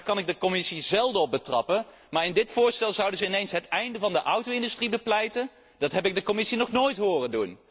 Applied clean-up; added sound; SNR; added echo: none; none; none; none.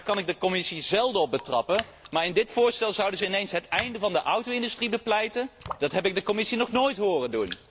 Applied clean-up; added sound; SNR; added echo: none; Raindrop; 18 dB; none.